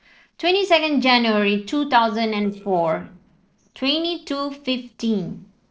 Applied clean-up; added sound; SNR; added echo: neural separator model SepFormer DNS4.